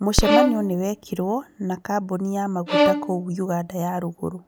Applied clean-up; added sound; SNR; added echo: none; Bowed string instrument; 1 dB; none.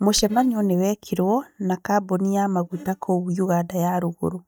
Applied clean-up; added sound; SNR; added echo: neural mask model DeepFilterNet 3.